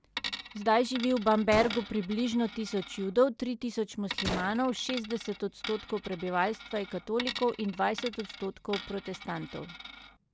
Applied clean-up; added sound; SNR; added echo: none; Coin (dropping) + Gunshot, gunfire; 10 dB; none.